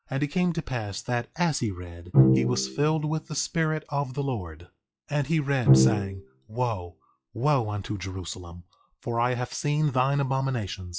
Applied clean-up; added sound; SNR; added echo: classical method log-MMSE.